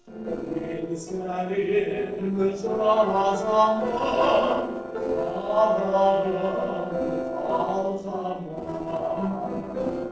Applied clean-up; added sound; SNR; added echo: neural separator model SepFormer DNS4.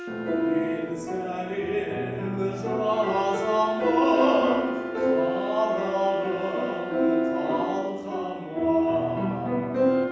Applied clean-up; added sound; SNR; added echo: none; Wind instrument, woodwind instrument; 13 dB; reverberation time 0.9 s.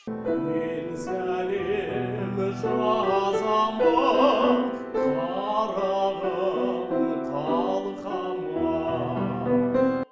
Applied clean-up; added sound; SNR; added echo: none; none; none; none.